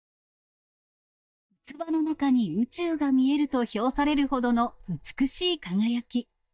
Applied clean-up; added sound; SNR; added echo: neural mask model DeepFilterNet 3.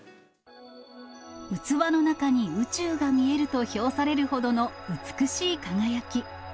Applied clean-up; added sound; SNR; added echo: none; none; none; none.